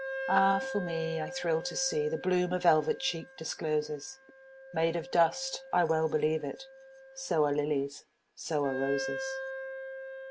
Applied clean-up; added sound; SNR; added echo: none; Wind instrument, woodwind instrument; 10 dB; none.